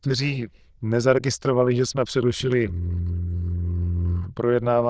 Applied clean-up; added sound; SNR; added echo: neural diffusion model UNIVERSE++.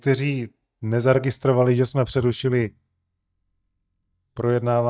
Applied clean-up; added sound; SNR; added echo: neural mask model DeepFilterNet 3.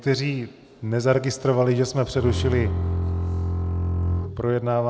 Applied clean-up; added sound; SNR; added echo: none; Bowed string instrument; 1 dB; none.